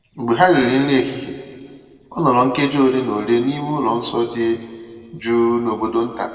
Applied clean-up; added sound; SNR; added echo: neural separator model SepFormer DNS4.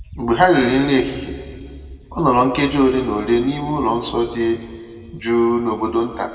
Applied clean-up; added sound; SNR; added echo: none; Bird; 19 dB; reverberation time 1.8 s.